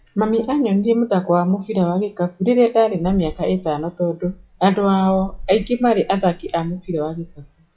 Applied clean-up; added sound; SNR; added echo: classical method WPE with log-MMSE.